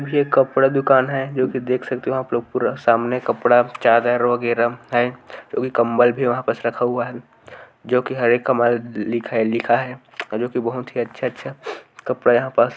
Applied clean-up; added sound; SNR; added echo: none; none; none; none.